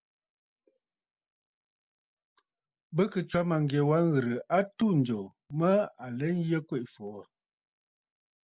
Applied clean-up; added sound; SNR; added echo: none; none; none; none.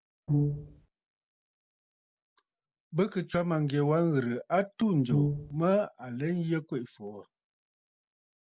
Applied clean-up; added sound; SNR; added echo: none; Brass instrument; -2 dB; none.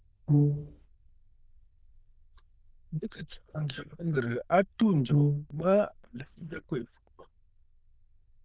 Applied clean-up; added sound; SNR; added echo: neural diffusion model UNIVERSE++.